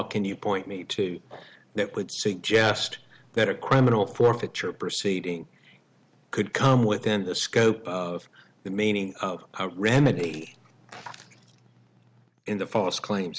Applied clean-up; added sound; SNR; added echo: none; none; none; none.